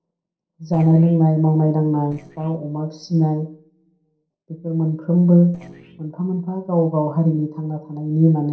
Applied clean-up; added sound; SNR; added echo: neural separator model SepFormer DNS4.